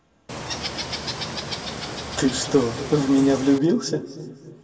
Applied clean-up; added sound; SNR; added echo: none; Water / Bird; 7 dB; reverberation time 2.4 s.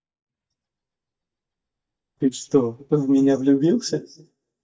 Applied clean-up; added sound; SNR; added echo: neural mask model DeepFilterNet 3.